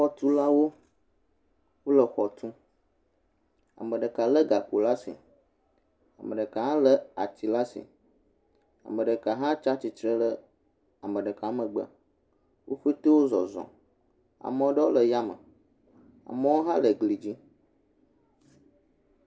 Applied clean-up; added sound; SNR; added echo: none; none; none; none.